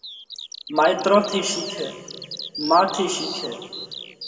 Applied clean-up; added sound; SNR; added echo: none; Bird vocalization, bird call, bird song; 12 dB; reverberation time 2.1 s.